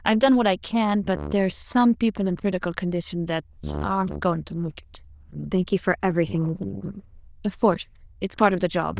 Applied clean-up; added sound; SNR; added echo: neural diffusion model UNIVERSE++.